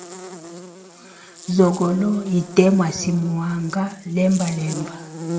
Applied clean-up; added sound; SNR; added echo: none; Buzz; 13 dB; reverberation time 0.6 s.